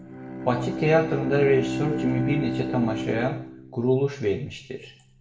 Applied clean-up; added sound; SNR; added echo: none; Bowed string instrument; 6 dB; reverberation time 0.6 s.